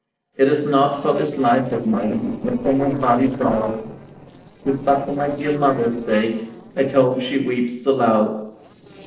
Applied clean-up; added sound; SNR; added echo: neural separator model SepFormer DNS4.